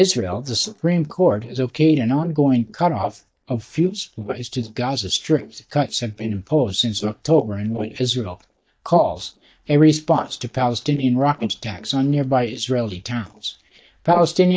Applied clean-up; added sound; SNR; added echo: neural mask model DeepFilterNet 3.